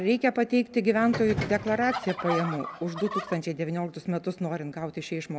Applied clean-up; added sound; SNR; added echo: none; Fowl + Subway, metro, underground; 8 dB; none.